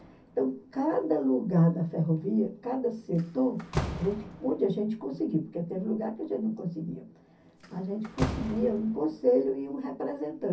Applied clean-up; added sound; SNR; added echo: none; Slam; 12 dB; reverberation time 0.3 s.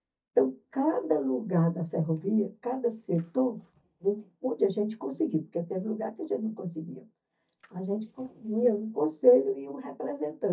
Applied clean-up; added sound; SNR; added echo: neural mask model DeepFilterNet 3.